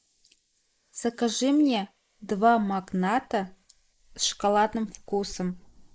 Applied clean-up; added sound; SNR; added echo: neural mask model Resemble Enhance denoiser.